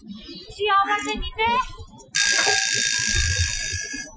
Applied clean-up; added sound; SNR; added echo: classical method Wiener filter.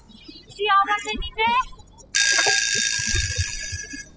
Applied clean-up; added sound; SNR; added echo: classical method spectral subtraction.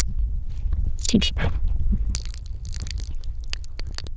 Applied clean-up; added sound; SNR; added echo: neural diffusion model UNIVERSE++.